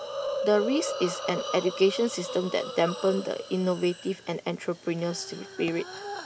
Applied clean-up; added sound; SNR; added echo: none; Hiss; 8 dB; none.